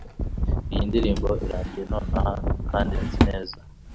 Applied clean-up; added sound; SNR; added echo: none; Wind + Drawer open or close; -4 dB; none.